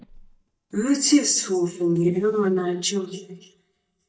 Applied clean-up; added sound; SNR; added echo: neural mask model DeepFilterNet 3.